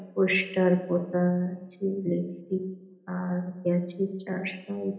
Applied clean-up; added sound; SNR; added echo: none; none; none; reverberation time 1.0 s.